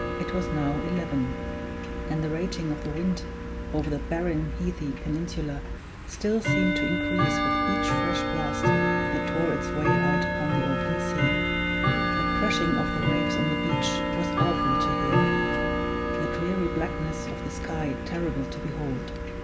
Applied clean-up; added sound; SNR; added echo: none; Tick-tock / Bell; -4 dB; none.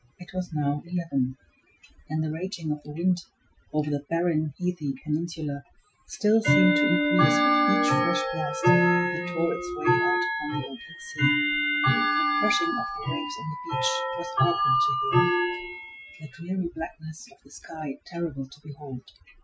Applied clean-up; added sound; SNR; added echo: classical method Wiener filter.